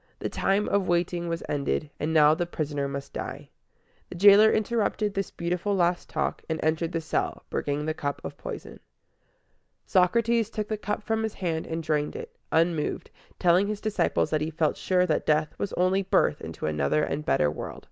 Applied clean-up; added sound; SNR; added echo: none; none; none; none.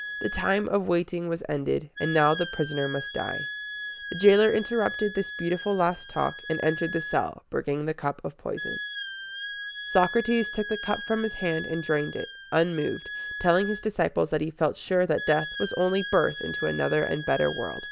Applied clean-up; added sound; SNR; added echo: none; Wind instrument, woodwind instrument; 10 dB; none.